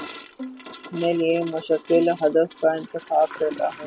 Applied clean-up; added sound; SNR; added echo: none; Toilet flush / Gurgling + Bowed string instrument; 16 dB; none.